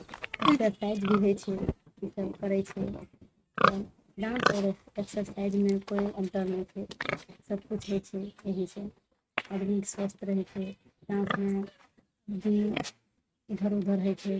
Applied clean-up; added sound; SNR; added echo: neural mask model RNNoise.